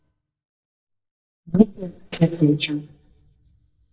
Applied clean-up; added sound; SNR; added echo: neural mask model DeepFilterNet 3.